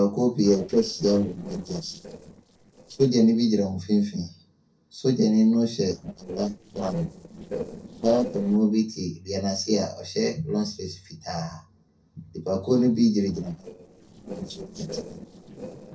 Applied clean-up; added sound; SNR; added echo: neural separator model SepFormer DNS4.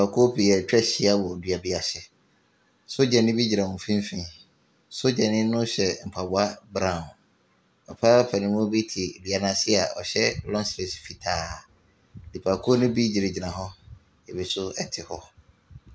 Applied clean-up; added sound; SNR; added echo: none; none; none; none.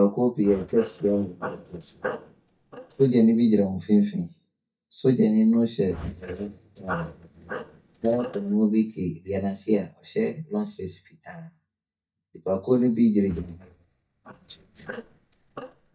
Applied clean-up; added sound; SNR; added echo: neural mask model DeepFilterNet 3.